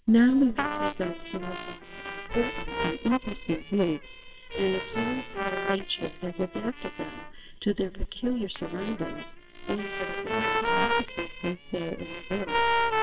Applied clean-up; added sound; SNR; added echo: neural separator model SepFormer WHAMR!.